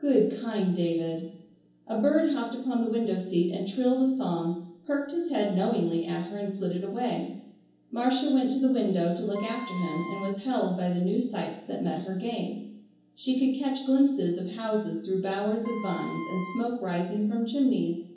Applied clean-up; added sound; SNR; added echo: none; Wind instrument, woodwind instrument; 13 dB; reverberation time 0.7 s.